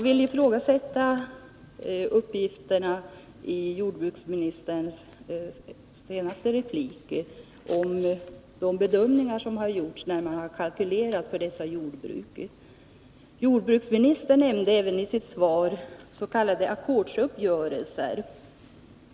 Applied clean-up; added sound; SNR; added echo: none; none; none; none.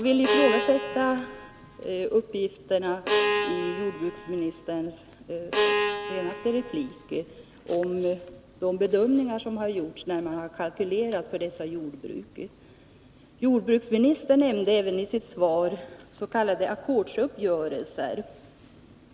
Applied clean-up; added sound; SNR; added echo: none; Bowed string instrument; 2 dB; none.